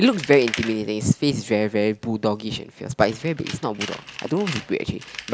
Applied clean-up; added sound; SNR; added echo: none; Tools; 15 dB; none.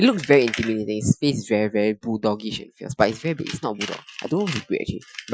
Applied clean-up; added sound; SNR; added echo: classical method Wiener filter.